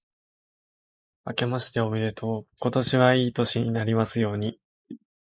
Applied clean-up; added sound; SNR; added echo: neural mask model Resemble Enhance denoiser.